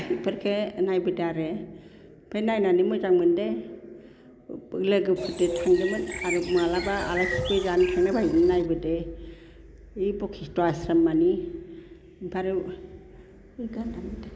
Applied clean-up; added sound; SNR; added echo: none; Bird; 8 dB; none.